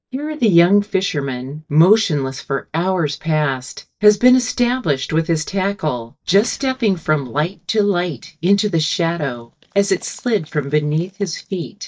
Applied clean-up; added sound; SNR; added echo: neural mask model DeepFilterNet 3.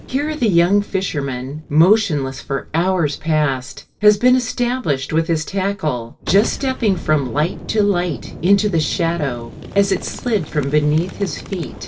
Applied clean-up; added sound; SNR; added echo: none; Boom; 16 dB; reverberation time 0.1 s.